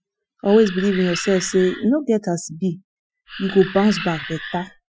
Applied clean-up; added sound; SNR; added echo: classical method Wiener filter.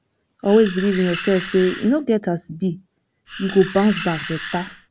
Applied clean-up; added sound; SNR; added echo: none; Animal; 12 dB; none.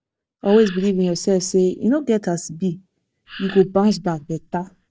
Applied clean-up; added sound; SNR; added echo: neural mask model DeepFilterNet 3.